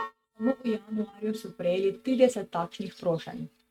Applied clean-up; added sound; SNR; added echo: neural mask model RNNoise.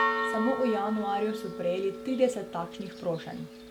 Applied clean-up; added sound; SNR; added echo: none; Church bell; 4 dB; none.